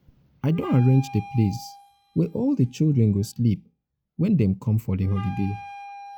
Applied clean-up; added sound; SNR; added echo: classical method log-MMSE.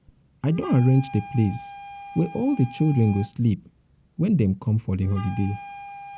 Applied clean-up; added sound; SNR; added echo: none; Wind instrument, woodwind instrument; 17 dB; none.